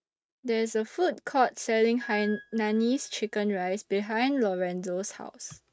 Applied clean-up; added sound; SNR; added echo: neural mask model RNNoise.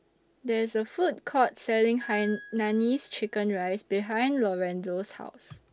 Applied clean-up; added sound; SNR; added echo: none; Piano; 15 dB; none.